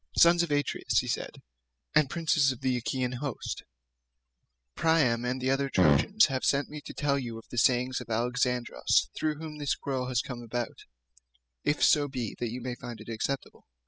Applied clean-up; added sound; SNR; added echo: classical method spectral subtraction.